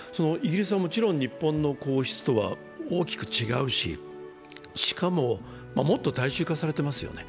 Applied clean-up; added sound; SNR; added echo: none; none; none; none.